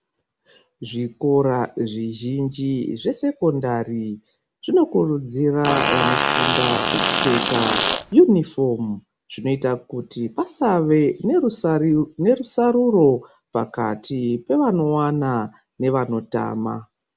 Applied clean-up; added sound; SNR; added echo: none; Fart; -1 dB; none.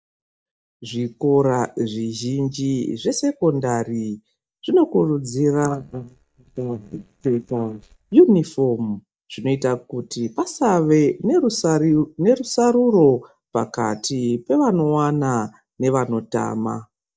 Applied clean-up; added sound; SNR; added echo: neural mask model DeepFilterNet 3.